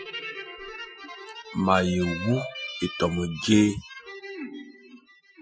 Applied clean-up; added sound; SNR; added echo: classical method Wiener filter.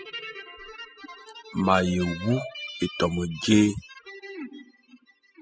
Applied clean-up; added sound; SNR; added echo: classical method spectral subtraction.